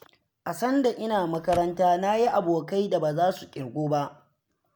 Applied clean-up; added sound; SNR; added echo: none; Car; 20 dB; none.